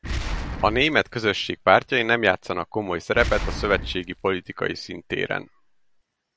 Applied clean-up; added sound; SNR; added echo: none; Boom; 9 dB; none.